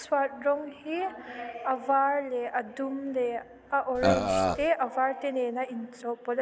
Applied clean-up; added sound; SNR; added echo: none; Burping, eructation; -3 dB; none.